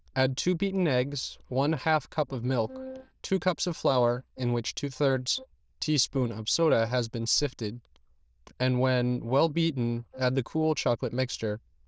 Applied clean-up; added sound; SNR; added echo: neural diffusion model UNIVERSE++.